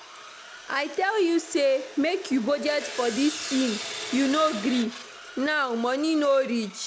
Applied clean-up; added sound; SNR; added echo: none; Sawing; 13 dB; none.